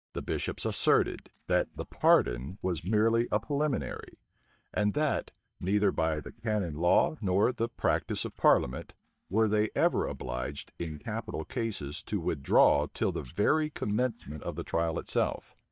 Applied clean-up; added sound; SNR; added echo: neural mask model DeepFilterNet 3.